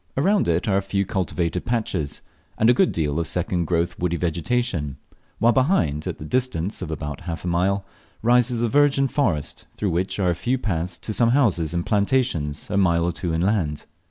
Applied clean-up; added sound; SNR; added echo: none; none; none; none.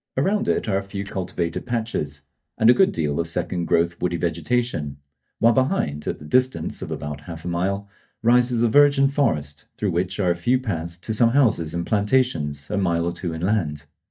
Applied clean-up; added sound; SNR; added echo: neural mask model DeepFilterNet 3.